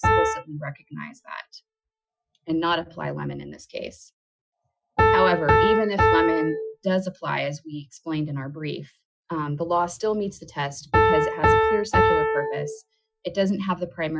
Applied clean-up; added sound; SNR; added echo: classical method Wiener filter.